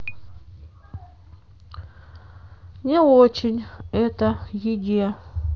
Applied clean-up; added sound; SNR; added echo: none; none; none; none.